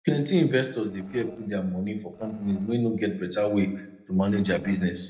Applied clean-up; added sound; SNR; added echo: neural separator model SepFormer DNS4.